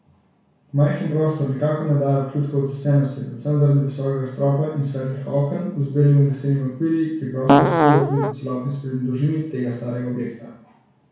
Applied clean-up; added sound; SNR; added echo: none; Fart; -5 dB; reverberation time 0.6 s.